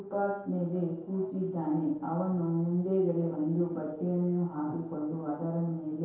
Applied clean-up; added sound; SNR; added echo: neural separator model SepFormer DNS4.